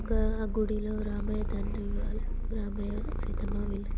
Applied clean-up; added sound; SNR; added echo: none; Purr; -5 dB; none.